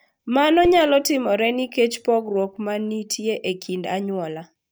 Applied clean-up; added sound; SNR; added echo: neural mask model DeepFilterNet 3.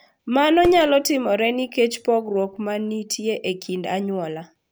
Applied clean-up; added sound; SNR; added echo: none; Fireworks; 19 dB; none.